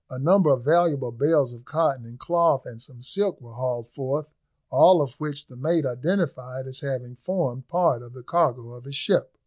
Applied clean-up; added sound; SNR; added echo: none; none; none; none.